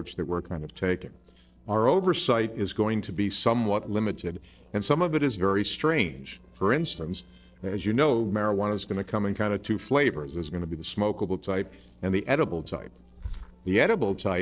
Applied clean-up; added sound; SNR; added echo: neural separator model SepFormer DNS4.